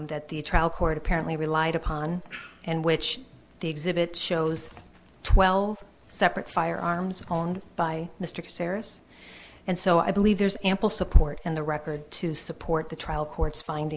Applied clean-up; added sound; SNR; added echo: none; none; none; none.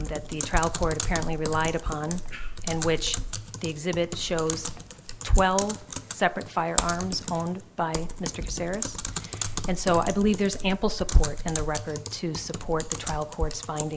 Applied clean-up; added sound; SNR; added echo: none; Typing; 6 dB; none.